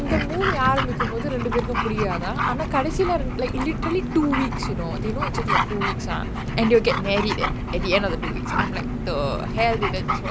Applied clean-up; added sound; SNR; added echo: none; Dog + Engine; 0 dB; none.